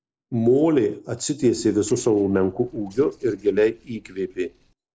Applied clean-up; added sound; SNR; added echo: neural separator model SepFormer DNS4.